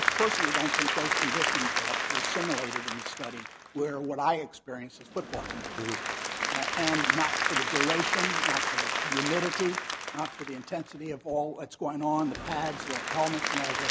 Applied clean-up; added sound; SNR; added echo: none; Applause / Crowd; -2 dB; none.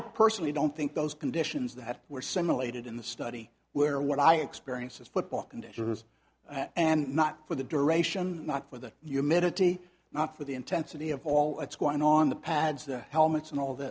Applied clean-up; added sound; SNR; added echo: none; none; none; none.